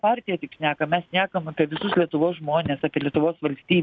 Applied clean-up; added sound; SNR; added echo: none; Telephone; 12 dB; none.